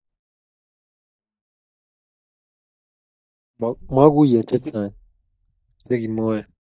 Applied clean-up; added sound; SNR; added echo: neural mask model DeepFilterNet 3.